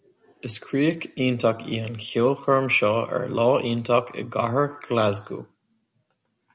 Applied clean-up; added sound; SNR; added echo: none; none; none; none.